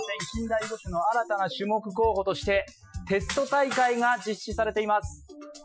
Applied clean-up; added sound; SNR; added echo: classical method Wiener filter.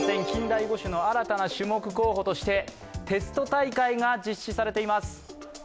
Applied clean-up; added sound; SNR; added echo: none; none; none; none.